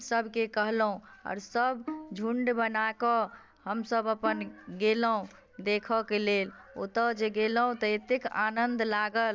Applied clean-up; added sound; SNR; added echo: none; Bowed string instrument; 16 dB; none.